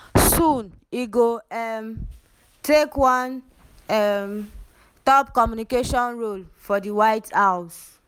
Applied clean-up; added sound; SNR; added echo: none; none; none; none.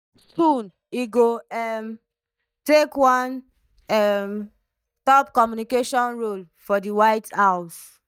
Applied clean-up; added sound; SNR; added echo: neural mask model DeepFilterNet 3.